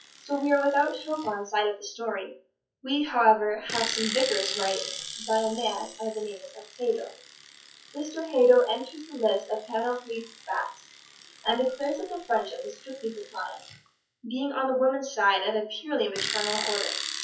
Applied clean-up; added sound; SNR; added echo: classical method WPE with log-MMSE.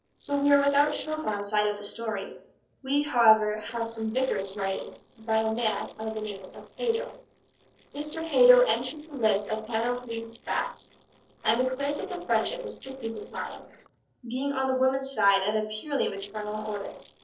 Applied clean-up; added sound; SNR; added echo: neural separator model SepFormer DNS4.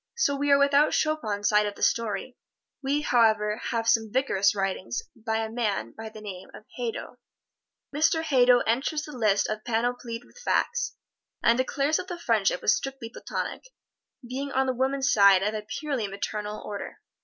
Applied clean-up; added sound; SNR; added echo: none; none; none; none.